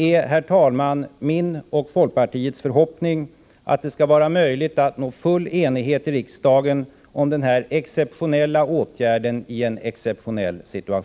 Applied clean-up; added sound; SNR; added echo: none; none; none; none.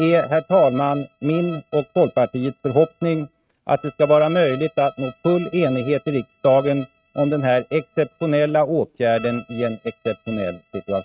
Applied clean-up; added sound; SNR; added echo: neural mask model RNNoise.